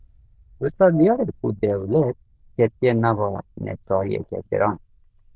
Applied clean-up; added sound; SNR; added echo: neural diffusion model UNIVERSE++.